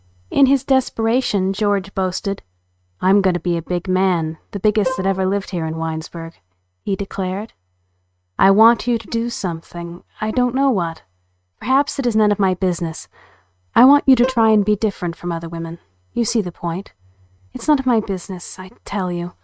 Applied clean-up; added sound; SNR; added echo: neural mask model RNNoise.